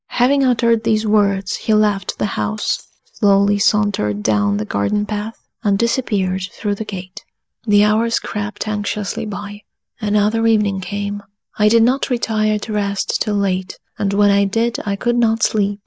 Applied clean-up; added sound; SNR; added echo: neural mask model DeepFilterNet 3.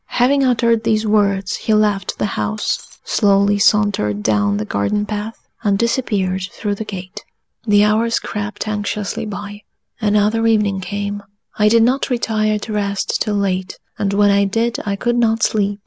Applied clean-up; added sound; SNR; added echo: none; Shatter; 17 dB; none.